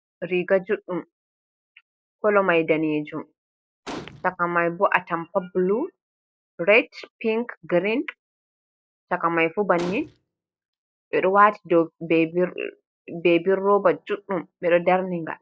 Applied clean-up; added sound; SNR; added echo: classical method log-MMSE.